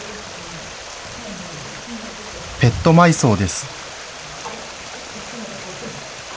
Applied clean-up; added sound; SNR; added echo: none; Stream; 12 dB; none.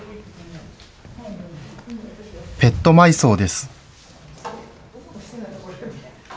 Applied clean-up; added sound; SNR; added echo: none; none; none; none.